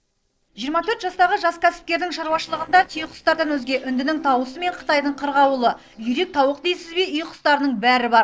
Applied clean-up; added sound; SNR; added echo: neural separator model SepFormer DNS4.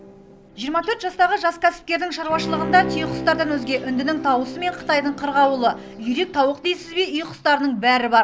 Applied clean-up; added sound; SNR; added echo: none; Bowed string instrument; 12 dB; none.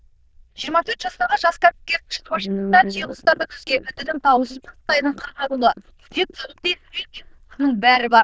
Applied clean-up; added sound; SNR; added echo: neural diffusion model UNIVERSE++.